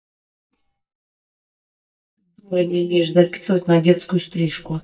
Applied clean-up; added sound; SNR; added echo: neural mask model DeepFilterNet 3.